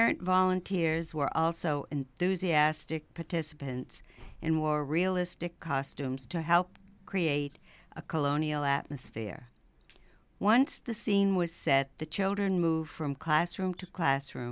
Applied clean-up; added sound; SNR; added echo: none; none; none; none.